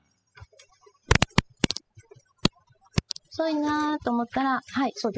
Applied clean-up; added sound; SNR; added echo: classical method spectral subtraction.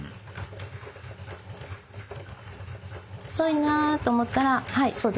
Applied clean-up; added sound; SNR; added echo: none; none; none; none.